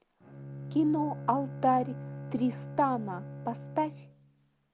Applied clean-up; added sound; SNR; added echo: none; Bowed string instrument; 10 dB; none.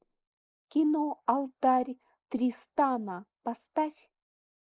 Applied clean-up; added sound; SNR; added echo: neural mask model Resemble Enhance denoiser.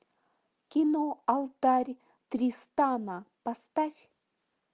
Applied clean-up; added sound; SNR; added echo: none; none; none; none.